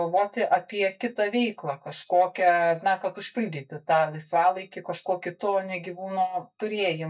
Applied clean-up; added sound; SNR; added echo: neural mask model DeepFilterNet 3.